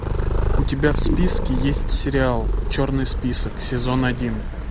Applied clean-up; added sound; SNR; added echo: none; Purr; 1 dB; none.